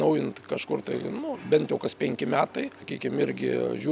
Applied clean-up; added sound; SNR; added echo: none; none; none; none.